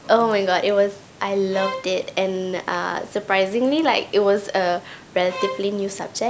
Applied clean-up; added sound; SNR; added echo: none; Bowed string instrument; 12 dB; none.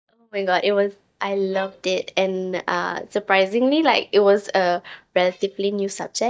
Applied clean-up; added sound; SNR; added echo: neural mask model DeepFilterNet 3.